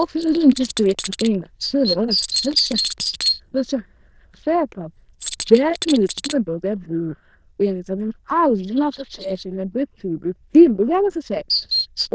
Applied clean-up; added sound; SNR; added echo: neural diffusion model UNIVERSE++.